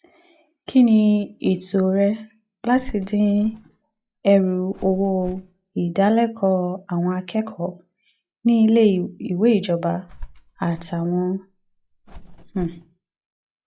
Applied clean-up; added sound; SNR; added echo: classical method log-MMSE.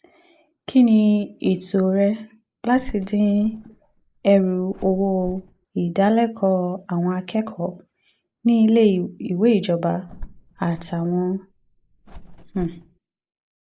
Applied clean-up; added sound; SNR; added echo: neural mask model Resemble Enhance denoiser.